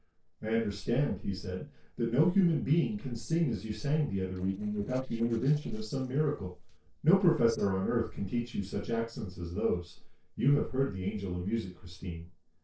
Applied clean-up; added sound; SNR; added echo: neural separator model SepFormer DNS4.